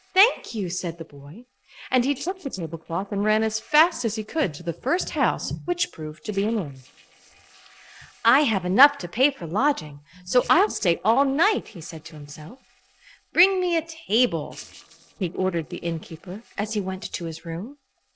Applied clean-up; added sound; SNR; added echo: neural separator model SepFormer DNS4.